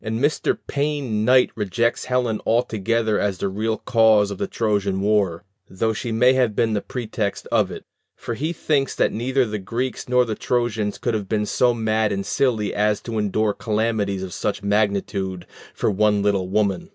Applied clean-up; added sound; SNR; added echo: none; none; none; none.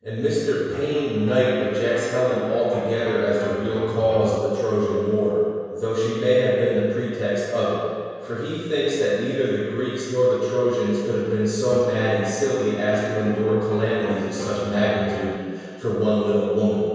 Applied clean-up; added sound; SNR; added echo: none; Piano; 14 dB; reverberation time 1.9 s.